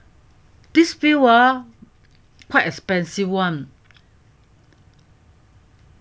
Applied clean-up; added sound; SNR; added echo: none; none; none; none.